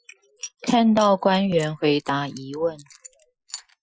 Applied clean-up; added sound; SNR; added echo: classical method Wiener filter.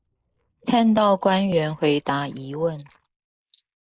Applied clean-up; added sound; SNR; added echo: neural mask model Resemble Enhance denoiser.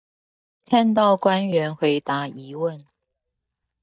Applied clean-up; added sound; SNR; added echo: neural mask model DeepFilterNet 3.